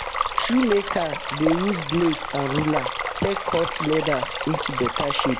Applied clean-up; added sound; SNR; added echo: none; Stream; 3 dB; none.